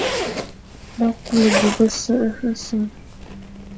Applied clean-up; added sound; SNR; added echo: none; Zipper (clothing); 6 dB; none.